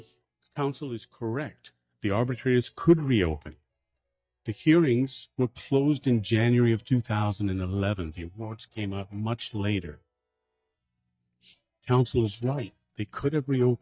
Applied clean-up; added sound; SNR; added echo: neural mask model DeepFilterNet 3.